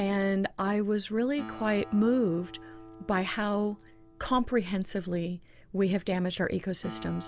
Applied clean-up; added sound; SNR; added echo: none; Acoustic guitar; 19 dB; none.